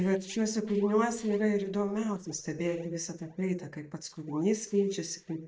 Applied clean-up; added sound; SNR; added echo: neural mask model DeepFilterNet 3.